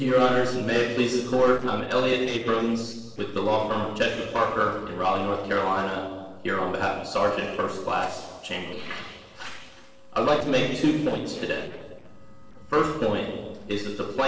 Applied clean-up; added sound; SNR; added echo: neural separator model SepFormer DNS4.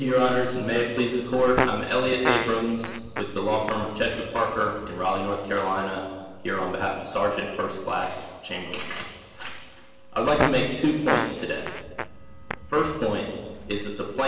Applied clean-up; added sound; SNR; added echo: none; Fart; 6 dB; reverberation time 1.3 s.